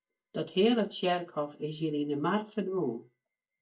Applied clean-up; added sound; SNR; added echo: neural mask model DeepFilterNet 3.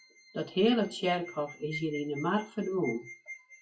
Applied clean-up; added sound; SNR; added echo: classical method WPE with log-MMSE.